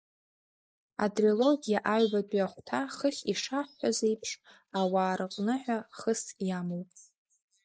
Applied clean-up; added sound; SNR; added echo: neural mask model Resemble Enhance denoiser.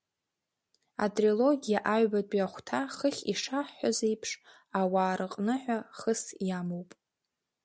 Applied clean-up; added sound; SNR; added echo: none; none; none; none.